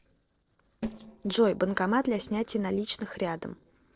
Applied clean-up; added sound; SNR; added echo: neural separator model SepFormer DNS4.